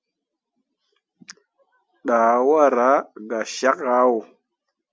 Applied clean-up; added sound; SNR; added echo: none; none; none; none.